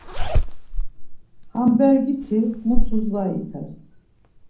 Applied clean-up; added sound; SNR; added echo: none; Zipper (clothing); -1 dB; reverberation time 0.6 s.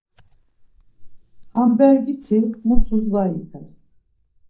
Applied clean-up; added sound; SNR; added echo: neural mask model DeepFilterNet 3.